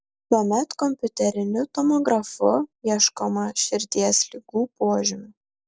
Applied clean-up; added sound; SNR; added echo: none; none; none; none.